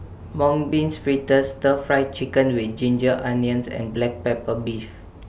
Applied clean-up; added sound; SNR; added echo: none; none; none; none.